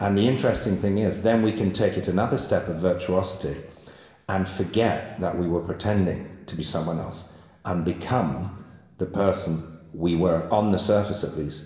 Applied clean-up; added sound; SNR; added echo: none; none; none; reverberation time 1.2 s.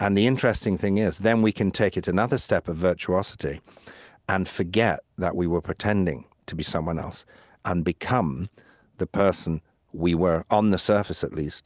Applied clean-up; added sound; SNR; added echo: none; none; none; none.